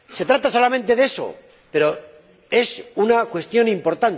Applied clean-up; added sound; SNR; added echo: none; none; none; none.